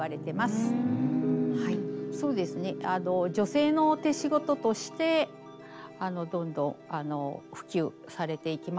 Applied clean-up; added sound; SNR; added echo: none; Piano; 9 dB; none.